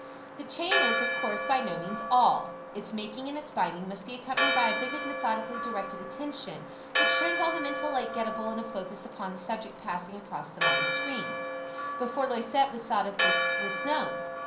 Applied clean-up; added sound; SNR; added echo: none; Church bell; 0 dB; reverberation time 0.6 s.